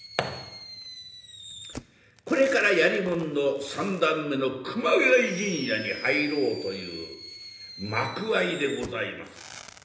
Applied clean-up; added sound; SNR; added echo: none; Fireworks; 16 dB; reverberation time 0.9 s.